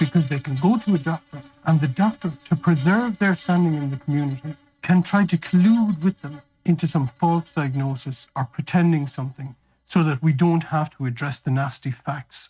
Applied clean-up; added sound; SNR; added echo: neural mask model RNNoise.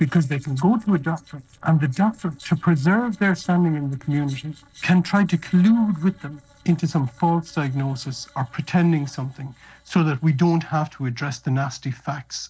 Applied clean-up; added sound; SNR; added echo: neural separator model SepFormer DNS4.